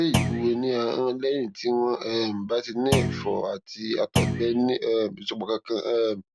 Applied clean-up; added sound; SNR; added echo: none; Thump, thud; 0 dB; none.